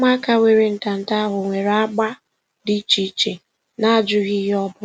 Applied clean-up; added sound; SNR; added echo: none; none; none; none.